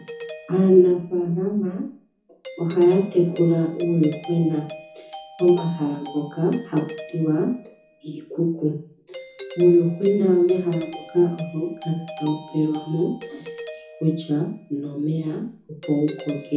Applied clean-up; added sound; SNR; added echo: none; Doorbell; 17 dB; reverberation time 0.5 s.